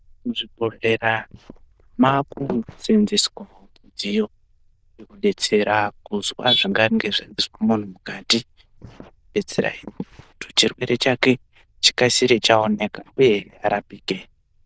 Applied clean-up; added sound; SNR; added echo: neural diffusion model UNIVERSE++.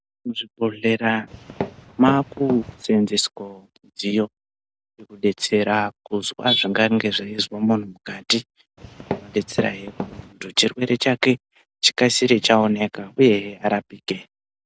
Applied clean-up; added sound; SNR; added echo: none; Walk, footsteps; 9 dB; none.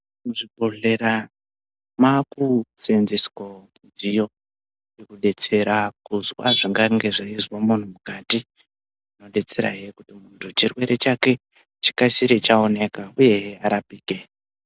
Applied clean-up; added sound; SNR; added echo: none; none; none; none.